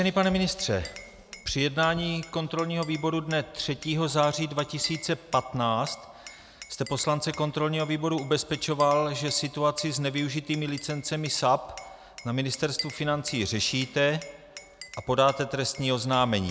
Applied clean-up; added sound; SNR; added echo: none; Glass; 18 dB; none.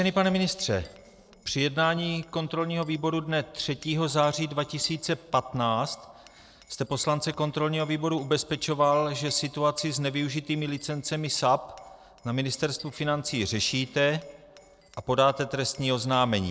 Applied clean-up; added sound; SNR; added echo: neural separator model SepFormer DNS4.